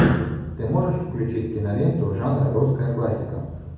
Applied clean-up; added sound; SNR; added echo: none; none; none; reverberation time 0.9 s.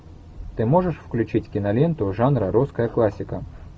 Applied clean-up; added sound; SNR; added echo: none; none; none; none.